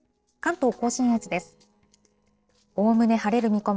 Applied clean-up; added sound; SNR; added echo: neural separator model SepFormer DNS4.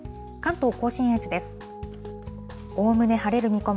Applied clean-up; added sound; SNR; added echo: none; none; none; none.